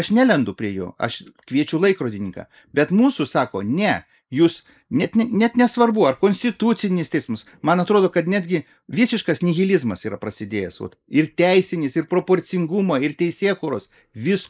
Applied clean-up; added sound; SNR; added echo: neural mask model Resemble Enhance denoiser.